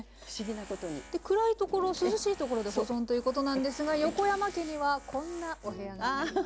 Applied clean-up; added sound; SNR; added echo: none; Drawer open or close + Tools; 16 dB; none.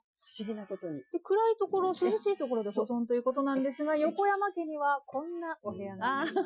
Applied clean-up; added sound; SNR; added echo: classical method Wiener filter.